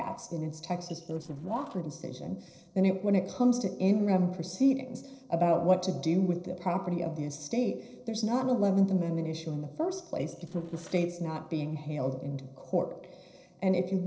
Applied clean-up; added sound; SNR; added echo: neural separator model SepFormer DNS4.